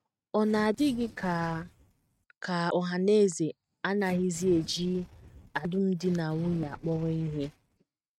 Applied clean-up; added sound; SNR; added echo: neural mask model RNNoise.